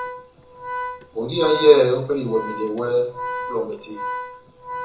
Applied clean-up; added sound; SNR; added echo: none; Organ; 9 dB; reverberation time 0.6 s.